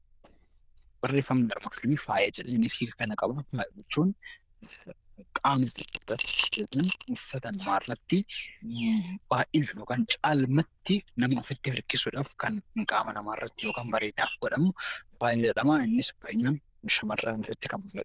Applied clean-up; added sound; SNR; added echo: neural diffusion model UNIVERSE++.